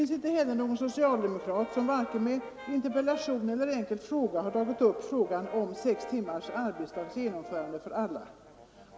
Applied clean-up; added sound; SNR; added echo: none; Brass instrument; 15 dB; none.